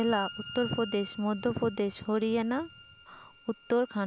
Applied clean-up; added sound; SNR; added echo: none; Bowed string instrument; 15 dB; none.